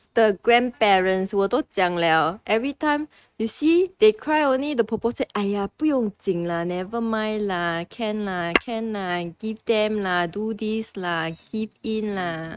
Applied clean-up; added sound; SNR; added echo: neural mask model RNNoise.